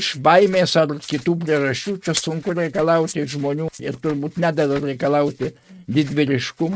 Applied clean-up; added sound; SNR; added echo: neural mask model RNNoise.